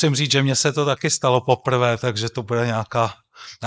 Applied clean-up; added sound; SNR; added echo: neural mask model Resemble Enhance denoiser.